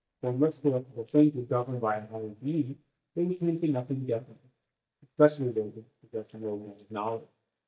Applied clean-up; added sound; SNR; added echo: neural mask model DeepFilterNet 3.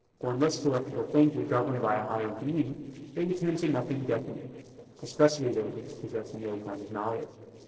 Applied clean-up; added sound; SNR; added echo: neural separator model SepFormer DNS4.